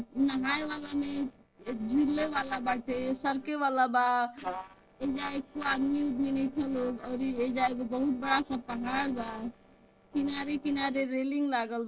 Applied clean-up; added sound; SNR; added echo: neural separator model SepFormer DNS4.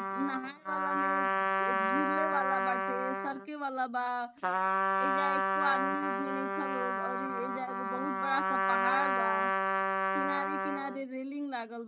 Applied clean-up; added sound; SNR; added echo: neural mask model RNNoise.